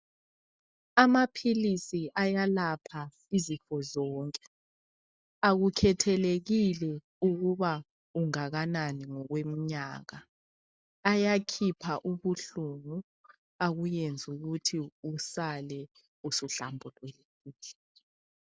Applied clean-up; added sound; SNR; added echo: none; none; none; none.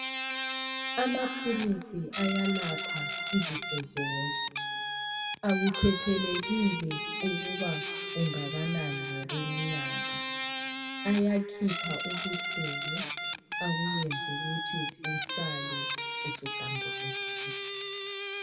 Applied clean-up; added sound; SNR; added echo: none; Guitar; 1 dB; reverberation time 2.2 s.